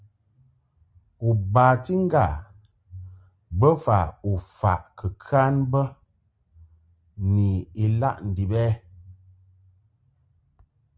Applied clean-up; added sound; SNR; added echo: none; none; none; none.